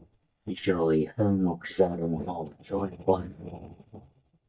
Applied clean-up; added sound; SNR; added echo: neural mask model DeepFilterNet 3.